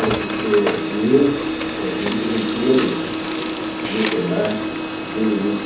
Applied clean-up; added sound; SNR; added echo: none; Printer; 2 dB; reverberation time 0.7 s.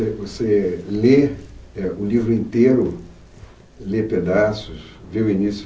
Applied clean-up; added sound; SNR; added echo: none; none; none; none.